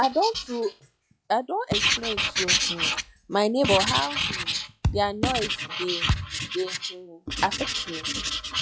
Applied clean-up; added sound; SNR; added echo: classical method log-MMSE.